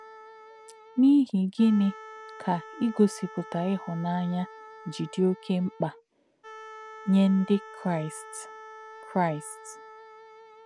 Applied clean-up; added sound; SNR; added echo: none; Wind instrument, woodwind instrument; 18 dB; none.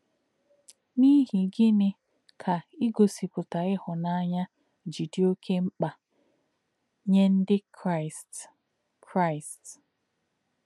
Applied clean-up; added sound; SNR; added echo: none; none; none; none.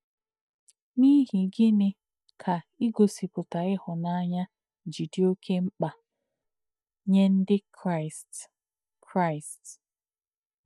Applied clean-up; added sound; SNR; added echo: neural mask model DeepFilterNet 3.